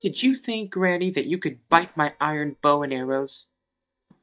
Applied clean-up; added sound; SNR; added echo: neural mask model DeepFilterNet 3.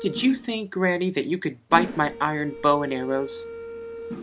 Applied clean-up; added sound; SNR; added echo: none; Mechanisms; 11 dB; none.